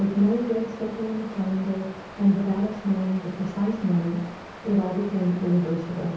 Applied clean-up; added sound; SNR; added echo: none; Water; 16 dB; reverberation time 0.9 s.